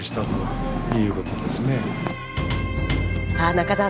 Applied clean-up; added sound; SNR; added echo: none; Purr; 4 dB; none.